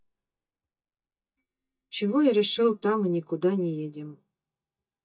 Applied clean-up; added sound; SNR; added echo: neural mask model DeepFilterNet 3.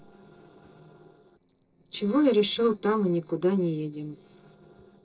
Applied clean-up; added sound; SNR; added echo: neural separator model SepFormer DNS4.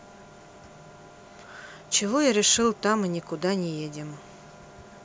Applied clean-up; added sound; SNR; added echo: none; none; none; none.